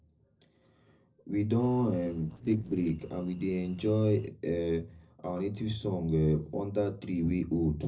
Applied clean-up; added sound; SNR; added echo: neural separator model SepFormer DNS4.